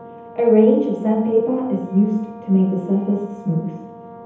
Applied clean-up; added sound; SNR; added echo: none; Brass instrument; 19 dB; reverberation time 0.8 s.